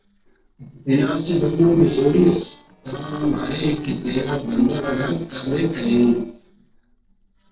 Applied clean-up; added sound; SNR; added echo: neural separator model SepFormer DNS4.